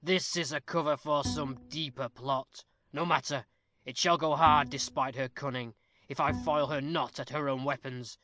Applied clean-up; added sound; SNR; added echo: none; Bowed string instrument; 10 dB; none.